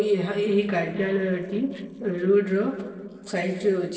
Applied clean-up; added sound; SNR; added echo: neural separator model SepFormer DNS4.